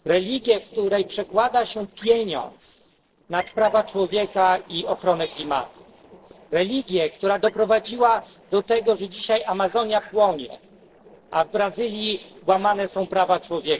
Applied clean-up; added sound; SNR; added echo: neural separator model SepFormer DNS4.